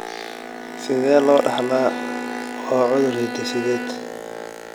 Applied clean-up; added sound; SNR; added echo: none; Boat, Water vehicle + Bowed string instrument; 8 dB; none.